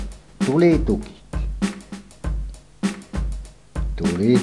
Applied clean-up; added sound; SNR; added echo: none; Drum kit; 2 dB; none.